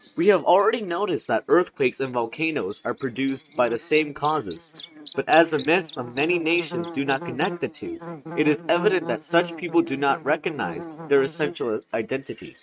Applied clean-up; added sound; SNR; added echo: neural mask model RNNoise.